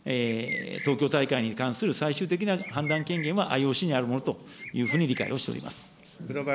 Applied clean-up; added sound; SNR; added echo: none; Bird; 11 dB; none.